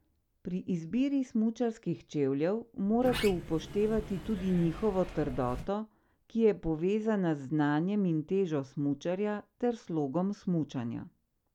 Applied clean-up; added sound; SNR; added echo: none; Sliding door; 10 dB; none.